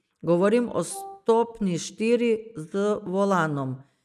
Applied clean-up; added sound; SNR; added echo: neural mask model RNNoise.